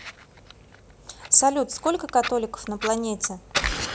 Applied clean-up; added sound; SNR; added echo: none; Fire; 9 dB; none.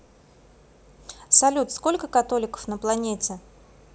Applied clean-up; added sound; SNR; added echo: none; none; none; none.